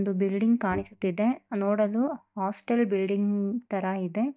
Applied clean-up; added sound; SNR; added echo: neural mask model DeepFilterNet 3.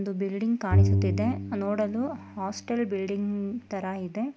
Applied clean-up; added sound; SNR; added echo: none; Bowed string instrument; -1 dB; none.